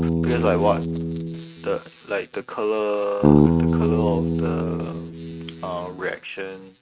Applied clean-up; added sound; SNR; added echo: neural mask model RNNoise.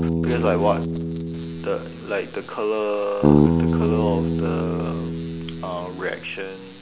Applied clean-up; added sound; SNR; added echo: none; Bass guitar; -4 dB; none.